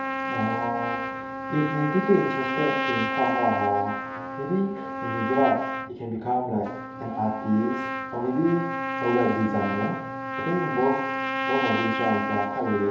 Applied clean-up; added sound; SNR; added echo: none; Trumpet; 3 dB; reverberation time 2.7 s.